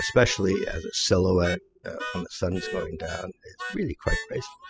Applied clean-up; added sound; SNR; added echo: classical method spectral subtraction.